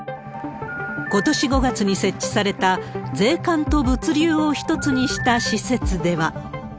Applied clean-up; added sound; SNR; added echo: none; Telephone; 11 dB; none.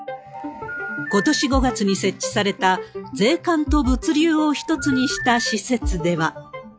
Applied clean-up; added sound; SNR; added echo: classical method log-MMSE.